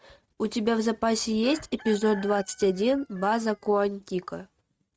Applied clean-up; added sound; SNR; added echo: neural mask model RNNoise.